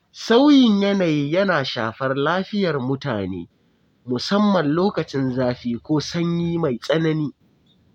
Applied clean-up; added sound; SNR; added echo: none; none; none; none.